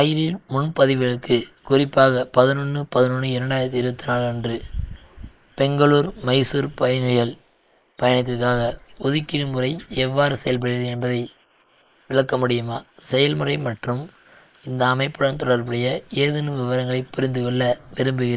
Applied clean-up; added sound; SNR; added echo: neural mask model Resemble Enhance denoiser.